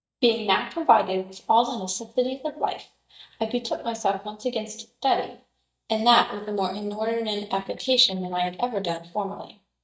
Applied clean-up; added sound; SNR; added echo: neural mask model DeepFilterNet 3.